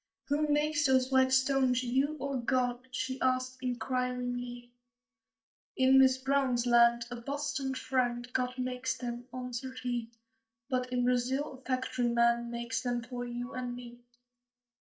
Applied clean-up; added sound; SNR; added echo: neural mask model DeepFilterNet 3.